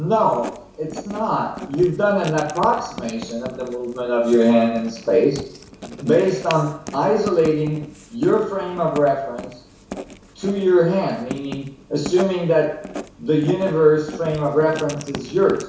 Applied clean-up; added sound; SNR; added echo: none; Writing; 15 dB; reverberation time 0.6 s.